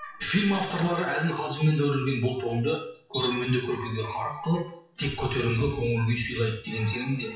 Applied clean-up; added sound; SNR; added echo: classical method WPE with log-MMSE.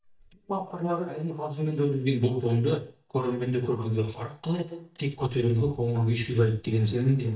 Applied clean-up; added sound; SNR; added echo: neural mask model DeepFilterNet 3.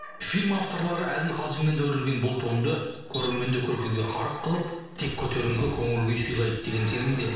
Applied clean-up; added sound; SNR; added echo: none; Tools; 18 dB; reverberation time 1.0 s.